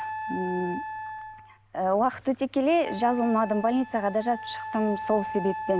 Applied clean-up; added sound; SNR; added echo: none; Wind instrument, woodwind instrument; 10 dB; none.